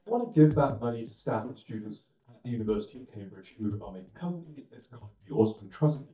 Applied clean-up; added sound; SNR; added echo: neural mask model DeepFilterNet 3.